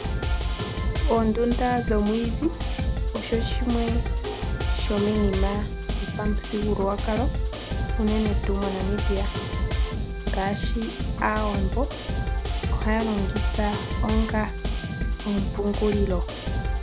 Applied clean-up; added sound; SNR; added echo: none; Drum kit; -2 dB; none.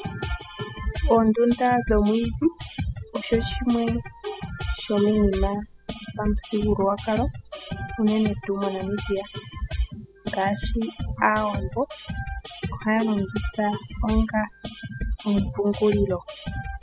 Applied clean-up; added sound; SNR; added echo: classical method spectral subtraction.